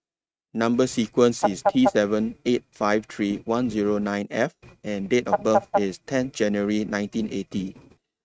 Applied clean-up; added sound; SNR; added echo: neural mask model RNNoise.